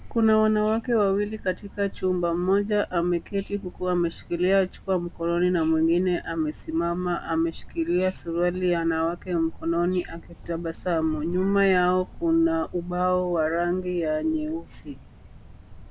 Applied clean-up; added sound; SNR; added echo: none; Cricket; 16 dB; none.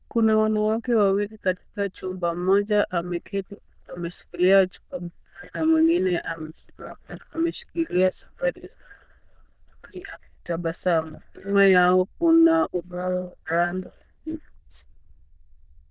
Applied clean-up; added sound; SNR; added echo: neural diffusion model UNIVERSE++.